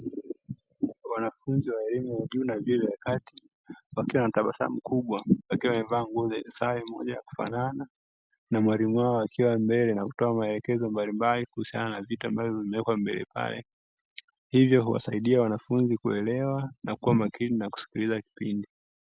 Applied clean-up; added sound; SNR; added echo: none; none; none; none.